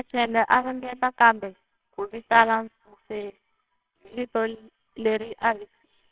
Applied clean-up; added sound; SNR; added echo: neural separator model SepFormer WHAMR!.